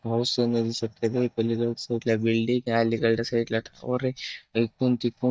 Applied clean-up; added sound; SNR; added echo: neural mask model DeepFilterNet 3.